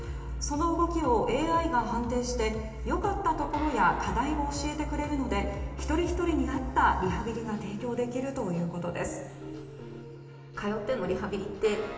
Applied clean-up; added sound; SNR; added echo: none; Guitar; 16 dB; reverberation time 1.4 s.